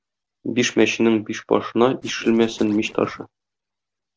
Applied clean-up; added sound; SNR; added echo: neural separator model SepFormer DNS4.